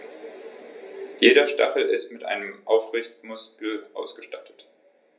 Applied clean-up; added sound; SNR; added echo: none; none; none; reverberation time 0.3 s.